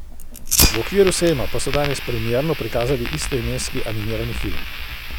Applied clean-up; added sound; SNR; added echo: none; Fire; 0 dB; none.